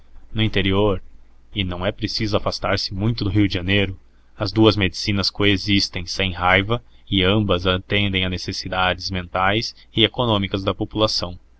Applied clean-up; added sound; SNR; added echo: none; none; none; none.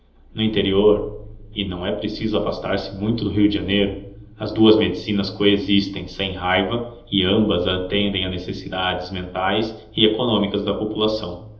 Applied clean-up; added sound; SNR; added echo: none; none; none; reverberation time 1.2 s.